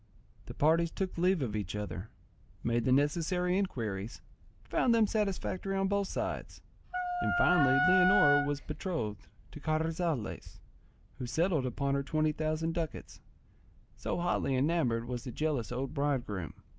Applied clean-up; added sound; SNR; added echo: none; Wind instrument, woodwind instrument; -2 dB; none.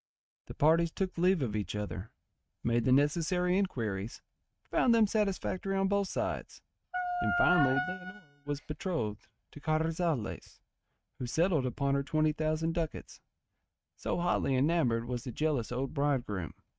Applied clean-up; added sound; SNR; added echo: neural mask model RNNoise.